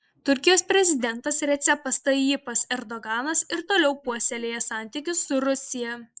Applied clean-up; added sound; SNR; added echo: neural mask model Resemble Enhance denoiser.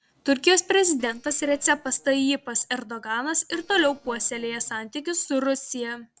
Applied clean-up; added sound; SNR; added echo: neural separator model SepFormer DNS4.